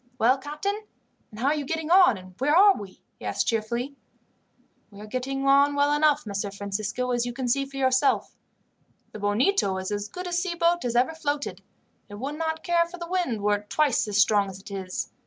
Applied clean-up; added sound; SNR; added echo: none; none; none; none.